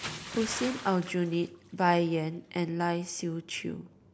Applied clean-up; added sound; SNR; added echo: none; Bathtub (filling or washing) / Splash, splatter; 14 dB; none.